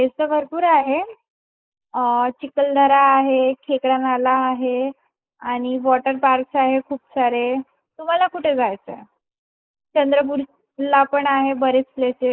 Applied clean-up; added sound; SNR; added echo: neural mask model Resemble Enhance denoiser.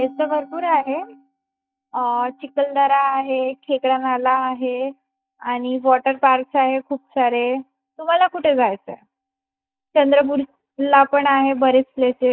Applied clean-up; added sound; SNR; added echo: neural mask model DeepFilterNet 3.